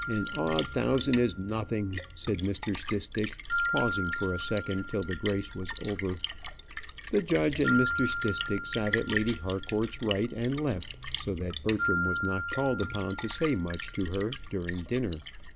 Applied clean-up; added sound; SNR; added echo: none; Glockenspiel + Splash, splatter; 4 dB; none.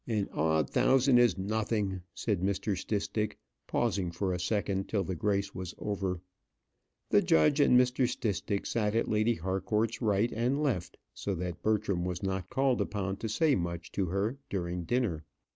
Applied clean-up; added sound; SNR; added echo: none; none; none; none.